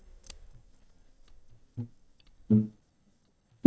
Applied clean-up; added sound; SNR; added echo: neural mask model DeepFilterNet 3.